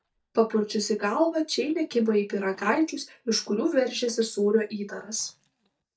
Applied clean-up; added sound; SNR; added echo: neural mask model DeepFilterNet 3.